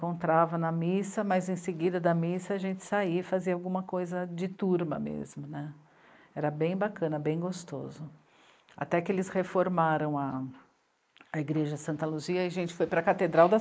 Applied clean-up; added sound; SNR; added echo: neural mask model Resemble Enhance denoiser.